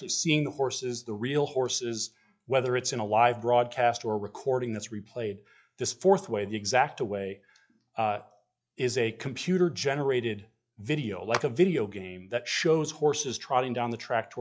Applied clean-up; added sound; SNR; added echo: classical method log-MMSE.